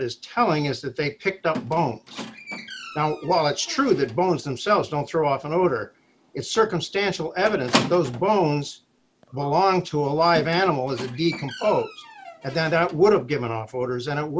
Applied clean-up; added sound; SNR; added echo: none; Squeak; 13 dB; none.